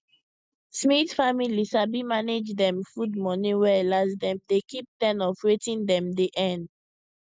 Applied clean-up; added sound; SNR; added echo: none; none; none; none.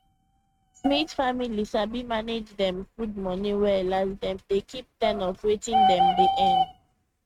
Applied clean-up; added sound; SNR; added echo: neural mask model RNNoise.